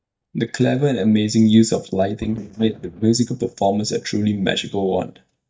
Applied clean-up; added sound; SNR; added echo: neural mask model DeepFilterNet 3.